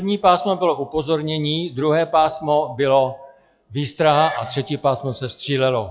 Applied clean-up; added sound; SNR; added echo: classical method log-MMSE.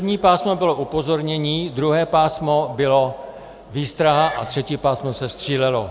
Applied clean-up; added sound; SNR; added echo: none; Wood; 16 dB; none.